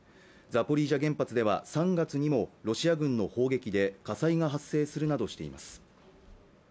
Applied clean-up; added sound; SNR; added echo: none; none; none; none.